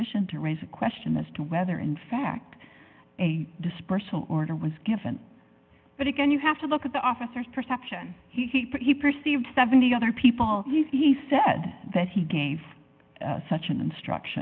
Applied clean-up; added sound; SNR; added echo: none; none; none; none.